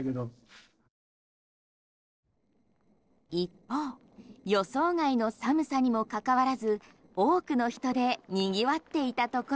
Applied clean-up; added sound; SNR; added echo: neural separator model SepFormer DNS4.